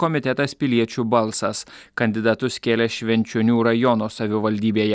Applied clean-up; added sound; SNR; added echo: none; none; none; none.